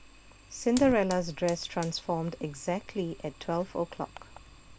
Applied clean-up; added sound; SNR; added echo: none; Fire; 15 dB; none.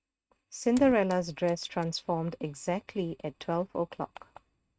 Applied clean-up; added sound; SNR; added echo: neural mask model RNNoise.